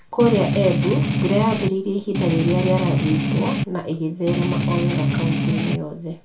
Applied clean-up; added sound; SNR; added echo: none; Strum; -2 dB; reverberation time 0.3 s.